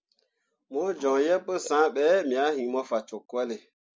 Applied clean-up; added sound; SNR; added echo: none; none; none; none.